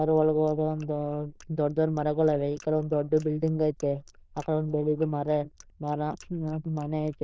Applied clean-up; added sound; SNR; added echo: neural diffusion model UNIVERSE++.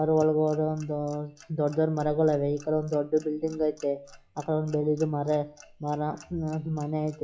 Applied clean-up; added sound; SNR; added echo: classical method log-MMSE.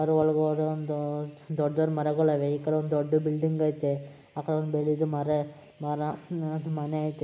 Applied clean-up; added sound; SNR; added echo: none; none; none; none.